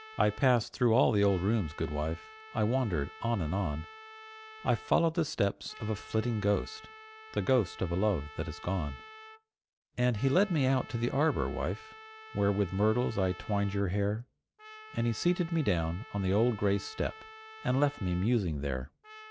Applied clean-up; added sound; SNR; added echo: none; Trumpet; 19 dB; none.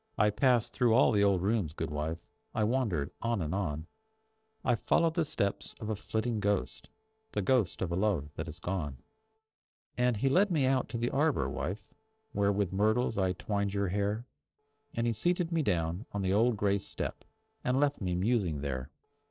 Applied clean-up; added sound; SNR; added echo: neural separator model SepFormer DNS4.